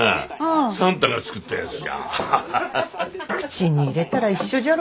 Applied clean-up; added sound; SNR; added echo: none; Fireworks; 13 dB; none.